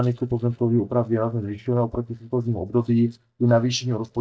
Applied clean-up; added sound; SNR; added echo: neural mask model DeepFilterNet 3.